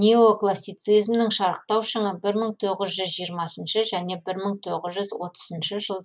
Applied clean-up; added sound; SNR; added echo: none; none; none; none.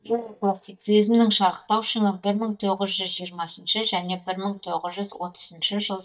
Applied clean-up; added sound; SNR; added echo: neural mask model DeepFilterNet 3.